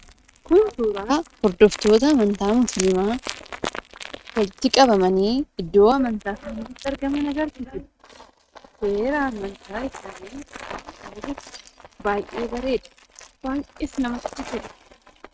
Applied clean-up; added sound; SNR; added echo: neural mask model RNNoise.